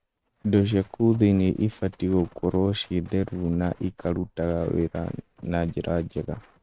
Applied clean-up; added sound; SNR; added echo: neural mask model RNNoise.